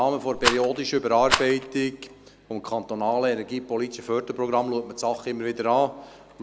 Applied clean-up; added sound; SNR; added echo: none; Rattle; 2 dB; none.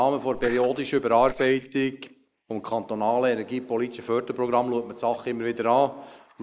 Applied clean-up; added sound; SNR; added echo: neural mask model Resemble Enhance denoiser.